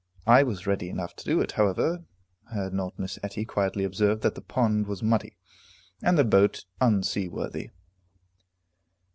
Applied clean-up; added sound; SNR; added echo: none; none; none; none.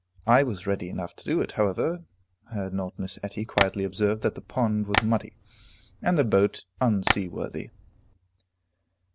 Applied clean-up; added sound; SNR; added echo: none; Tap; 3 dB; none.